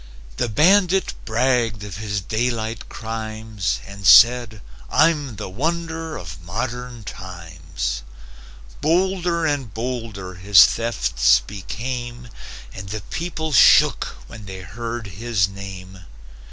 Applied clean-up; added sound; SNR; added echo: none; none; none; none.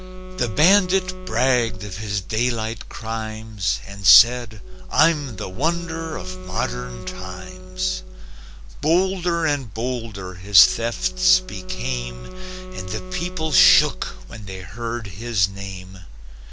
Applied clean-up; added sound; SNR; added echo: none; Wind instrument, woodwind instrument; 18 dB; none.